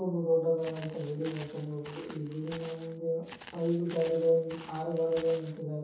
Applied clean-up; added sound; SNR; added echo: none; Walk, footsteps; 19 dB; reverberation time 0.7 s.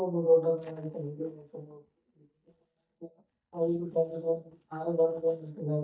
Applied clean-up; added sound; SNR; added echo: neural mask model DeepFilterNet 3.